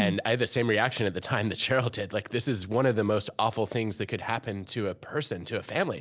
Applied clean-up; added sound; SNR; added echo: none; none; none; none.